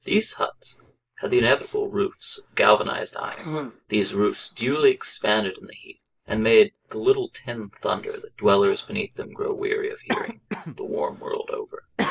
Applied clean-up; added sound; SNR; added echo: neural mask model Resemble Enhance denoiser.